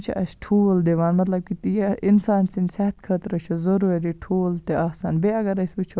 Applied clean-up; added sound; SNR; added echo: none; none; none; none.